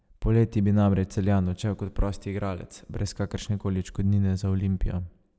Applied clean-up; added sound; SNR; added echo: none; none; none; none.